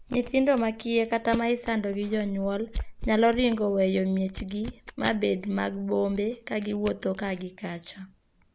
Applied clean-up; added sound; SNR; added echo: neural mask model Resemble Enhance denoiser.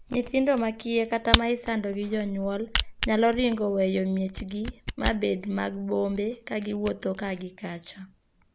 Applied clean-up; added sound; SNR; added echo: none; Camera; 7 dB; none.